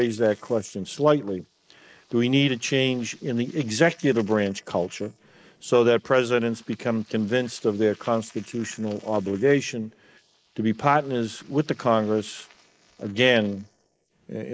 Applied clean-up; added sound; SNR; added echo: neural mask model Resemble Enhance denoiser.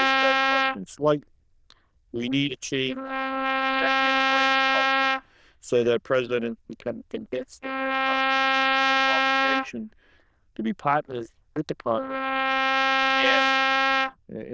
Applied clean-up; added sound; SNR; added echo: neural diffusion model UNIVERSE++.